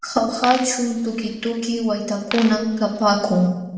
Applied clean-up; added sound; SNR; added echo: none; Coin (dropping); 14 dB; reverberation time 0.8 s.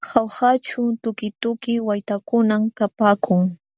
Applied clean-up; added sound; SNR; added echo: none; none; none; none.